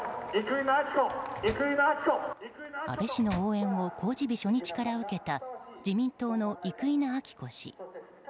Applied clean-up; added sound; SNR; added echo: none; Microwave oven; 16 dB; none.